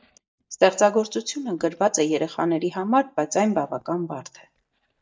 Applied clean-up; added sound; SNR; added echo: neural mask model DeepFilterNet 3.